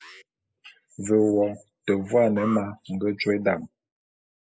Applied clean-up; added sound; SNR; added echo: neural mask model Resemble Enhance denoiser.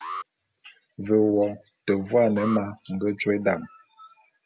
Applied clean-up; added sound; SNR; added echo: none; Alarm; 16 dB; none.